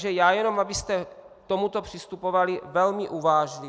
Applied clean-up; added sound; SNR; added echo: none; none; none; none.